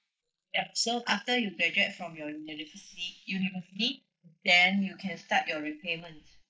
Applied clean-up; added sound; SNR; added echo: neural mask model Resemble Enhance denoiser.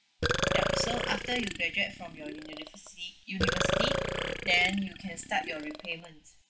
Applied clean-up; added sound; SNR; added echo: none; Burping, eructation; -1 dB; none.